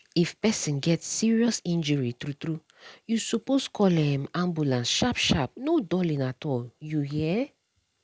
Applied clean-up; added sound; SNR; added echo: none; none; none; none.